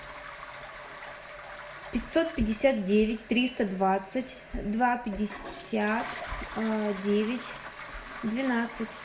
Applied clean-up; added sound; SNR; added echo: none; Toilet flush; 14 dB; reverberation time 0.5 s.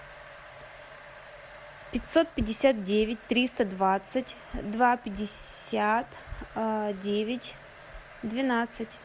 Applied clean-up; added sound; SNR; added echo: none; none; none; none.